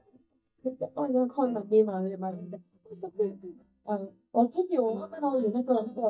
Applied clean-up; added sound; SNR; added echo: neural mask model DeepFilterNet 3.